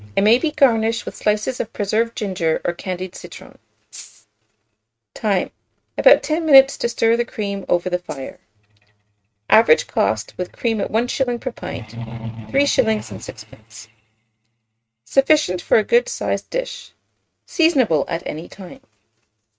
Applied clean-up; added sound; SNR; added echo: neural mask model RNNoise.